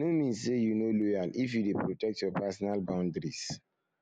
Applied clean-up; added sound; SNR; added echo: none; none; none; none.